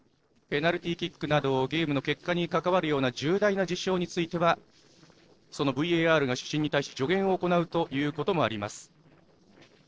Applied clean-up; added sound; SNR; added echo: neural separator model SepFormer DNS4.